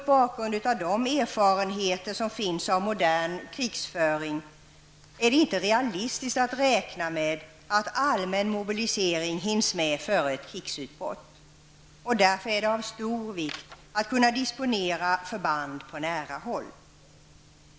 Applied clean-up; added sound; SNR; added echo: none; none; none; none.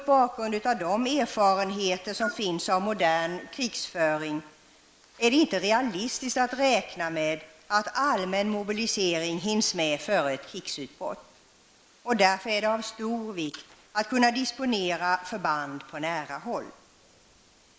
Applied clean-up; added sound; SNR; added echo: neural mask model Resemble Enhance denoiser.